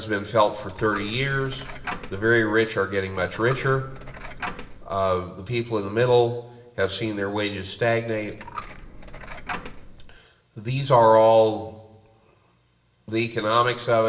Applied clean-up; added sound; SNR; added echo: none; Coin (dropping); 13 dB; reverberation time 0.9 s.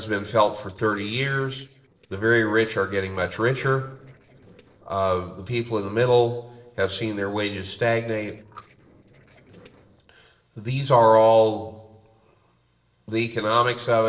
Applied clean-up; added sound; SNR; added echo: neural separator model SepFormer DNS4.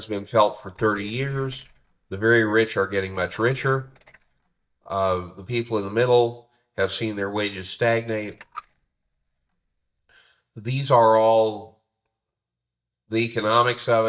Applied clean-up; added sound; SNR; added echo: neural mask model DeepFilterNet 3.